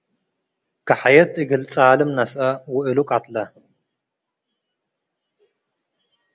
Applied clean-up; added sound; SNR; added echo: none; none; none; none.